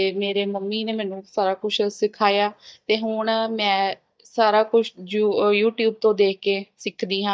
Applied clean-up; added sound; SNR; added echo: neural mask model DeepFilterNet 3.